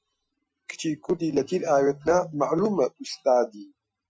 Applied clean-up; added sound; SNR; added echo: classical method Wiener filter.